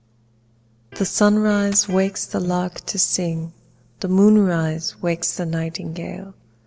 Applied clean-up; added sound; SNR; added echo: none; Coin (dropping) + Electric guitar; 19 dB; none.